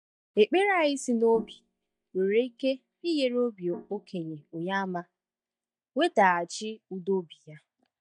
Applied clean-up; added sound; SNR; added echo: neural mask model DeepFilterNet 3.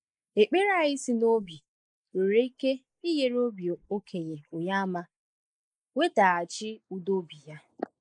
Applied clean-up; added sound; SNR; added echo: neural mask model Resemble Enhance denoiser.